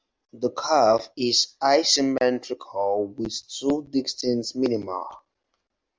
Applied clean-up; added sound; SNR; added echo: none; none; none; none.